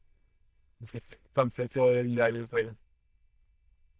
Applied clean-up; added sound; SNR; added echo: neural diffusion model UNIVERSE++.